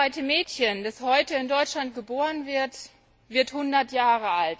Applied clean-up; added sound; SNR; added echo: none; none; none; none.